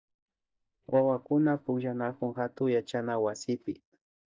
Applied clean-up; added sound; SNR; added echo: neural mask model DeepFilterNet 3.